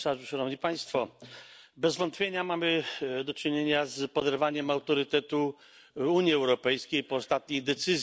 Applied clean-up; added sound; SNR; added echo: none; none; none; none.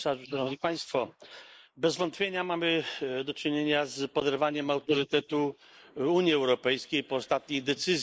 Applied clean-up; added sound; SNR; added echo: neural mask model Resemble Enhance denoiser.